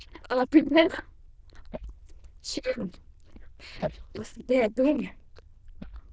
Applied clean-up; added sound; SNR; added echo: neural diffusion model UNIVERSE++.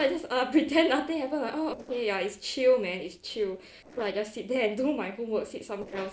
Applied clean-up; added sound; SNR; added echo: neural separator model SepFormer DNS4.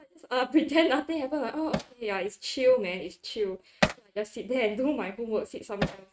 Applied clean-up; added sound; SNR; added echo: neural mask model RNNoise.